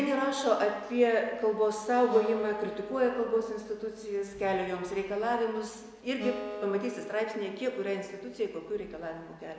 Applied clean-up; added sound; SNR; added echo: none; Acoustic guitar; 15 dB; none.